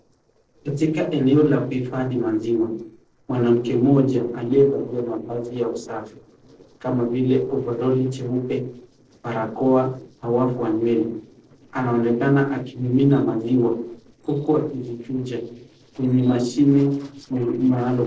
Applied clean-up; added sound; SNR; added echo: neural separator model SepFormer DNS4.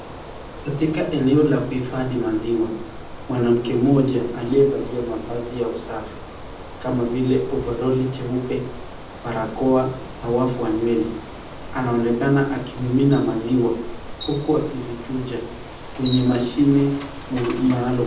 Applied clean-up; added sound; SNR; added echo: none; Bicycle; 13 dB; reverberation time 0.6 s.